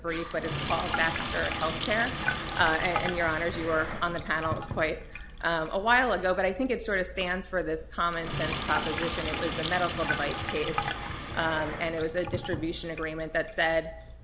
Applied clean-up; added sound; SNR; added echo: none; Sink (filling or washing); 4 dB; none.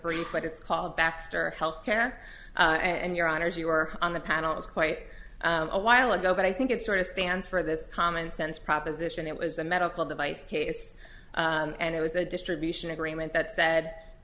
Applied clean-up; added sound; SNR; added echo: none; none; none; none.